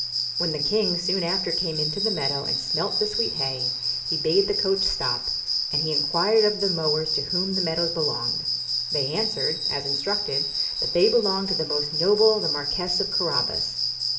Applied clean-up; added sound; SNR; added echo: none; Cricket; -1 dB; reverberation time 0.6 s.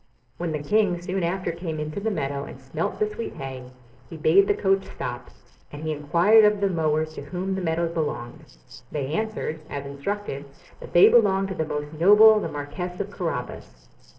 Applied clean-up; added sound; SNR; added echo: neural separator model SepFormer DNS4.